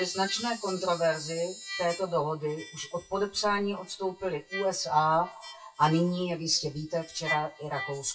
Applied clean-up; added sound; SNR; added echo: classical method WPE with log-MMSE.